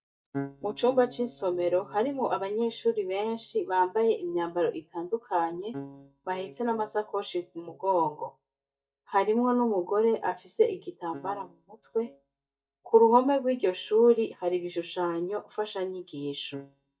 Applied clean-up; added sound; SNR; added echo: neural mask model DeepFilterNet 3.